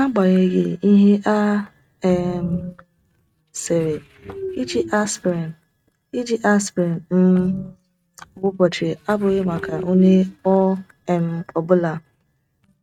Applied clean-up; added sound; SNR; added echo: neural mask model RNNoise.